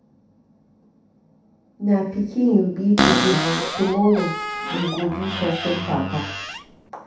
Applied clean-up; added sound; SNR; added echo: none; Cupboard open or close; 1 dB; reverberation time 0.7 s.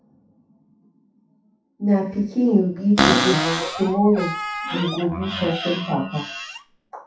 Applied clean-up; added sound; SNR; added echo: classical method WPE with log-MMSE.